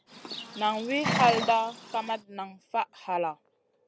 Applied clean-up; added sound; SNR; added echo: none; Livestock, farm animals, working animals; 4 dB; none.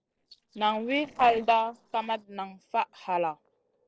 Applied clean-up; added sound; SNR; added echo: neural separator model SepFormer DNS4.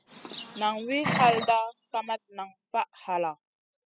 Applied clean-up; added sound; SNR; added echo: classical method spectral subtraction.